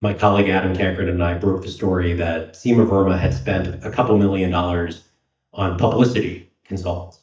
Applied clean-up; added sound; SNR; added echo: neural mask model DeepFilterNet 3.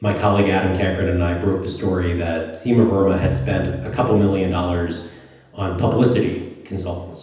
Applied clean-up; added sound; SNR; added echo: none; Piano; 12 dB; reverberation time 0.9 s.